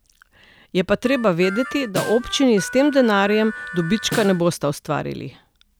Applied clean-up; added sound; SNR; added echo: none; Harmonica + Snare drum; 12 dB; none.